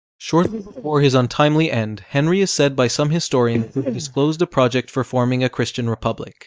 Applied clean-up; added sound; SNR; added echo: neural mask model DeepFilterNet 3.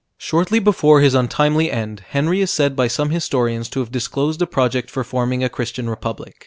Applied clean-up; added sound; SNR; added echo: none; none; none; none.